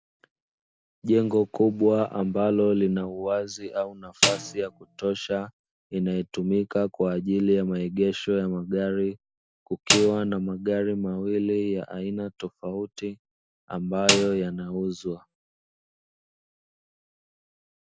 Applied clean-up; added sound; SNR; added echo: none; Snare drum; 2 dB; none.